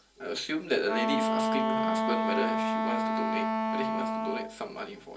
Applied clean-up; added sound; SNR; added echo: none; Wind instrument, woodwind instrument; -5 dB; reverberation time 0.3 s.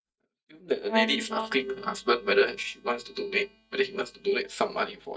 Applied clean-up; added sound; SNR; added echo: neural mask model DeepFilterNet 3.